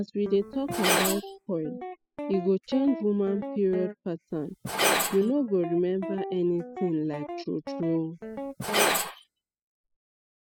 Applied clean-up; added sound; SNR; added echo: classical method spectral subtraction.